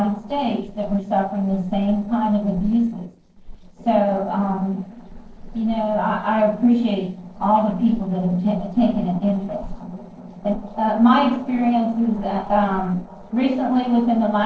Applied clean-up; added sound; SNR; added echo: neural separator model SepFormer DNS4.